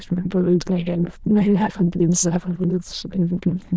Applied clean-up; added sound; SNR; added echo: neural diffusion model UNIVERSE++.